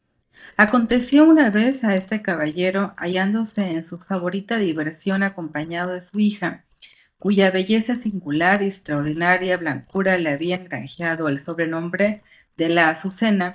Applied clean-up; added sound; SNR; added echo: neural mask model DeepFilterNet 3.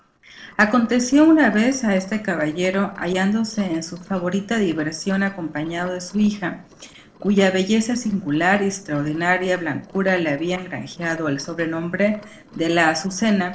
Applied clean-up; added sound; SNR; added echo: neural separator model SepFormer DNS4.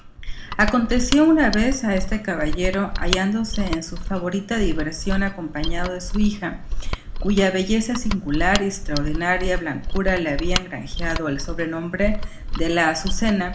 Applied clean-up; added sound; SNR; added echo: none; Mechanisms; 2 dB; reverberation time 0.4 s.